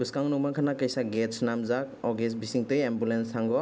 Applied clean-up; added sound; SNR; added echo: none; none; none; none.